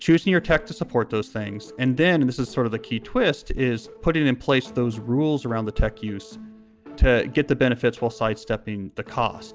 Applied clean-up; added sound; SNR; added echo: none; none; none; none.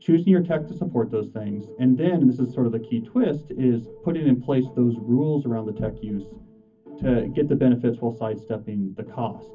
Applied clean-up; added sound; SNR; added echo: none; none; none; reverberation time 0.3 s.